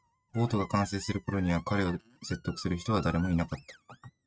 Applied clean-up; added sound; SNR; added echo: neural mask model RNNoise.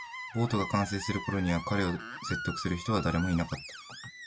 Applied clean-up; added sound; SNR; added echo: none; Screech; 10 dB; none.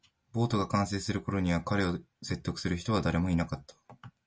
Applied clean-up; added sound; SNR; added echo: none; none; none; none.